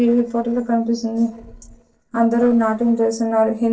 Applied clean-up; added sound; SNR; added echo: neural separator model SepFormer DNS4.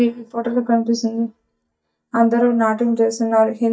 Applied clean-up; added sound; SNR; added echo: neural mask model DeepFilterNet 3.